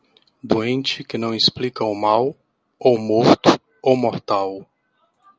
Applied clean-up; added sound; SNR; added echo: none; none; none; none.